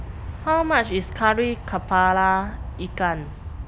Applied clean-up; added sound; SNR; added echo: none; Aircraft; 11 dB; none.